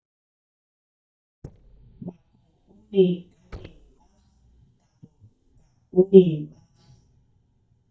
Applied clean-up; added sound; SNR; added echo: neural mask model DeepFilterNet 3.